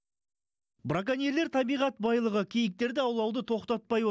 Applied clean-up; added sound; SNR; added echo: none; none; none; none.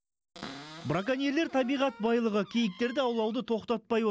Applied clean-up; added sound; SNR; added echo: none; Cupboard open or close; 19 dB; none.